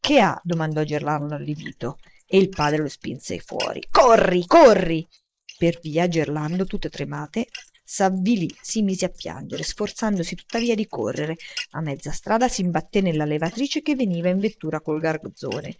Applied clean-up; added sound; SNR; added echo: neural mask model Resemble Enhance denoiser.